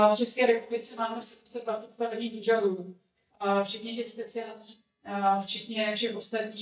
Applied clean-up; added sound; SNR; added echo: neural mask model DeepFilterNet 3.